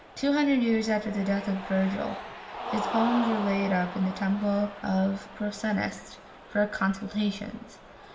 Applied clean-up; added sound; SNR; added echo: none; Cheering; 10 dB; reverberation time 0.8 s.